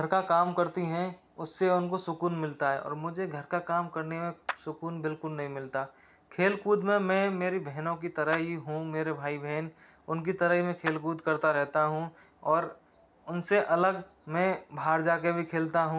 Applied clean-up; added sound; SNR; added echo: none; Clapping; 14 dB; none.